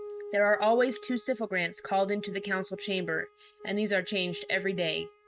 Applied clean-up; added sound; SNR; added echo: neural mask model RNNoise.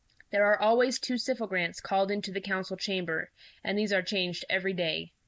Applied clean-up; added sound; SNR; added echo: none; none; none; none.